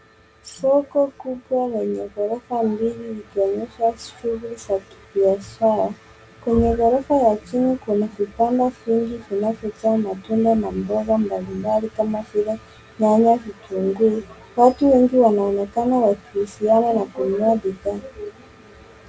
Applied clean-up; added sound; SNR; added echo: none; none; none; none.